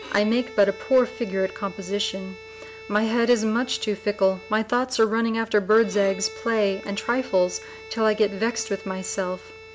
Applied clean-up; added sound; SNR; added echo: none; Bowed string instrument; 17 dB; none.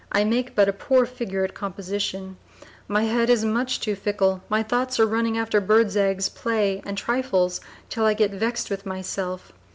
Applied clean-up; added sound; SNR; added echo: none; none; none; none.